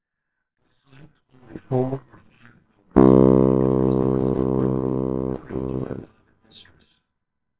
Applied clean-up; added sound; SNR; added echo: neural separator model SepFormer WHAMR!.